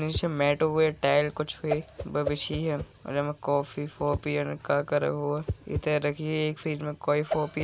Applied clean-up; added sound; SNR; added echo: none; Whoosh, swoosh, swish; 11 dB; none.